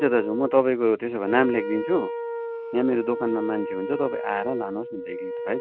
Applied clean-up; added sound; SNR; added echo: none; Wind instrument, woodwind instrument; 7 dB; none.